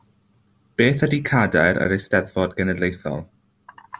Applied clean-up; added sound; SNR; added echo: none; none; none; none.